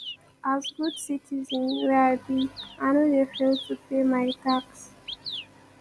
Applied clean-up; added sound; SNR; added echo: none; Bird vocalization, bird call, bird song; 15 dB; none.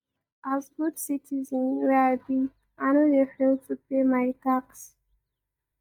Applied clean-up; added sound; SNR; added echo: neural mask model DeepFilterNet 3.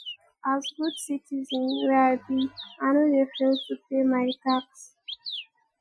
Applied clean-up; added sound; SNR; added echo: classical method Wiener filter.